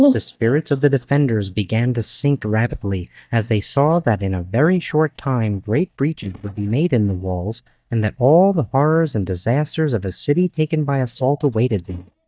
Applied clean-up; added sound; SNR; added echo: neural mask model DeepFilterNet 3.